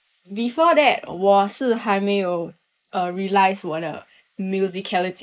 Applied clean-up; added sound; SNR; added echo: neural mask model Resemble Enhance denoiser.